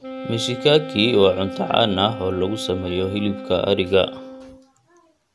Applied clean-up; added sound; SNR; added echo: none; Wind instrument, woodwind instrument; 12 dB; none.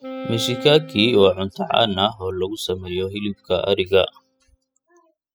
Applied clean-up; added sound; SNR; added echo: classical method spectral subtraction.